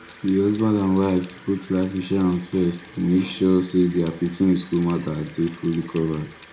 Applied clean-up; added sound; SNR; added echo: none; Sink (filling or washing) / Water tap, faucet; 19 dB; reverberation time 0.3 s.